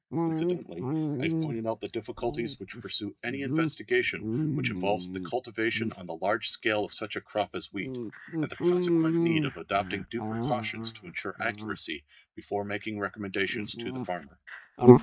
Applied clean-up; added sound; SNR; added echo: neural mask model DeepFilterNet 3.